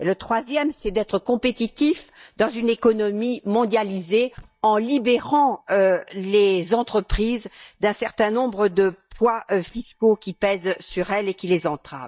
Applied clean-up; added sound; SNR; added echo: neural mask model DeepFilterNet 3.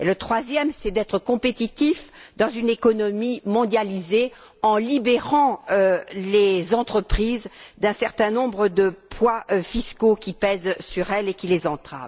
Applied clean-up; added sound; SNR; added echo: none; none; none; none.